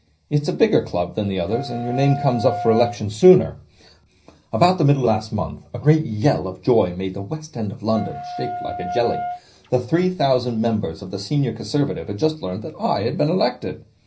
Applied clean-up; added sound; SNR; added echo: none; Wind instrument, woodwind instrument; 9 dB; reverberation time 0.4 s.